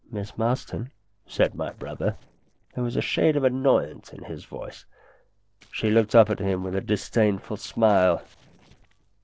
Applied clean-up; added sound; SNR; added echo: neural separator model SepFormer DNS4.